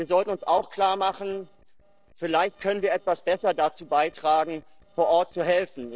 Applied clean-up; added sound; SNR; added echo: neural separator model SepFormer DNS4.